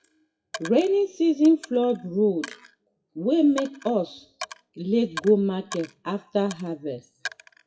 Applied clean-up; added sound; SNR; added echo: classical method WPE with log-MMSE.